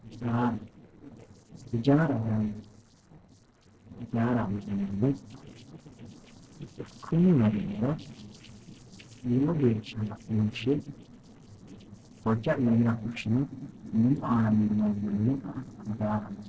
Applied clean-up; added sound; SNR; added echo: neural separator model SepFormer DNS4.